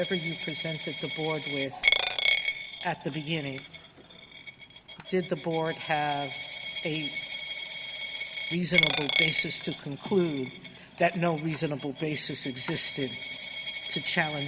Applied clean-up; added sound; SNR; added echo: none; Coin (dropping); 0 dB; none.